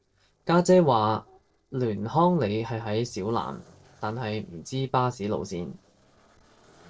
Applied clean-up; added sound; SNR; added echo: neural separator model SepFormer DNS4.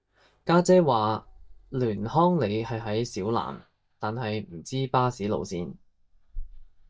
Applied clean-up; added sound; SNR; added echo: neural mask model DeepFilterNet 3.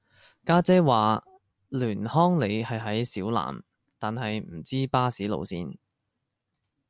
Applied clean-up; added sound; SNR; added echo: none; none; none; none.